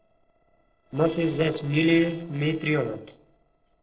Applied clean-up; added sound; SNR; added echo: neural separator model SepFormer DNS4.